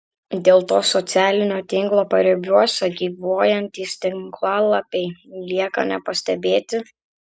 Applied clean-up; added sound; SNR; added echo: none; none; none; none.